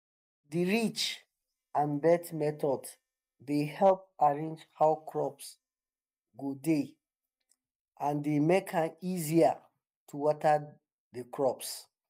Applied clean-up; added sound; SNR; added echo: neural mask model DeepFilterNet 3.